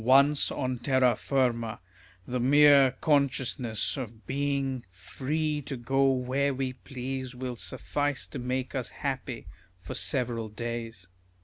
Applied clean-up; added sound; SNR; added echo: none; none; none; none.